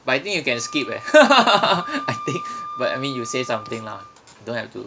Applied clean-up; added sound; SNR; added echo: none; Wind instrument, woodwind instrument; 14 dB; none.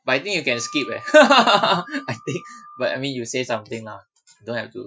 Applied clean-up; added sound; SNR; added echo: classical method Wiener filter.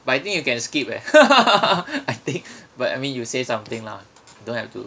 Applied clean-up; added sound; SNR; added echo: none; none; none; none.